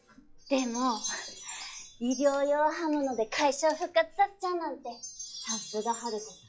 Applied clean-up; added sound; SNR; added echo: classical method log-MMSE.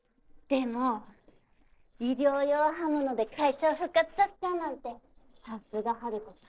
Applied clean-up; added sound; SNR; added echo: neural separator model SepFormer DNS4.